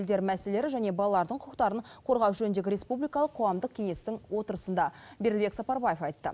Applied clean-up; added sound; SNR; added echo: none; none; none; none.